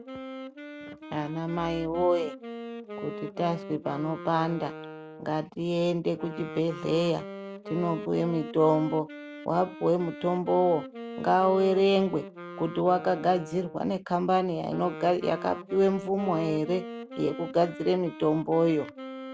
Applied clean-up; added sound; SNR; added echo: none; Wind instrument, woodwind instrument; 13 dB; none.